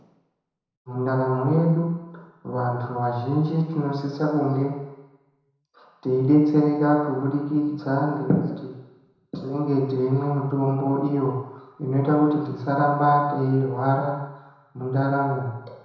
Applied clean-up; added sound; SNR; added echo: none; none; none; reverberation time 1.0 s.